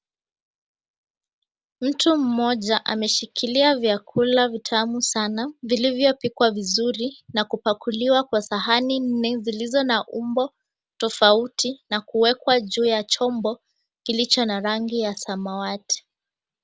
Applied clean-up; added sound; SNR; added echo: none; none; none; none.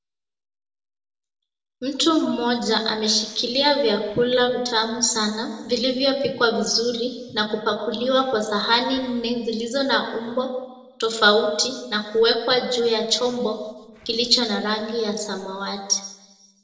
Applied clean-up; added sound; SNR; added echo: neural separator model SepFormer DNS4.